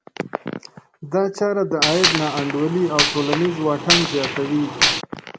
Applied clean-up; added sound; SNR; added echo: none; Gunshot, gunfire; -1 dB; none.